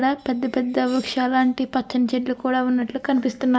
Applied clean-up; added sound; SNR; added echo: none; none; none; none.